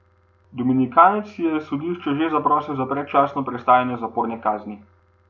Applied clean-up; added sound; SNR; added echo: none; none; none; none.